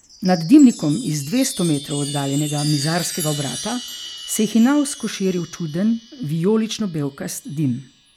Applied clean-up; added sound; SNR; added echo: none; Chime; 14 dB; none.